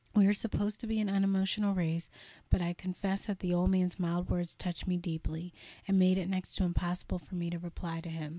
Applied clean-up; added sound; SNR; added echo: none; none; none; none.